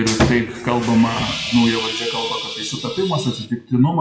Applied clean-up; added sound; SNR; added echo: classical method WPE with log-MMSE.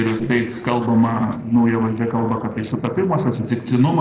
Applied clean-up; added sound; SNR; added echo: neural separator model SepFormer DNS4.